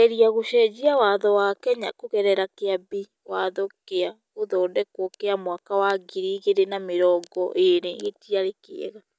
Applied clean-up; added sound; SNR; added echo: none; none; none; none.